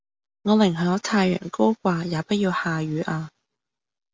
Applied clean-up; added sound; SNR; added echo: none; none; none; none.